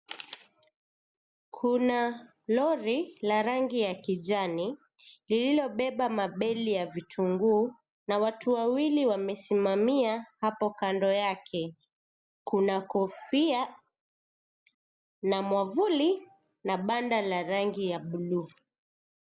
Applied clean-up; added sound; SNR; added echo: none; none; none; none.